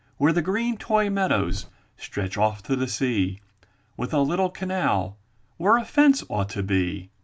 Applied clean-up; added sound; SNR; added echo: none; Bird; 12 dB; none.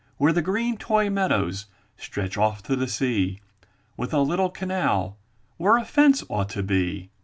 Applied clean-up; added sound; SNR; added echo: none; none; none; none.